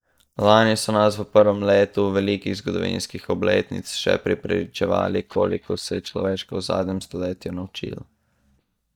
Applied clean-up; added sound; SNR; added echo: neural mask model DeepFilterNet 3.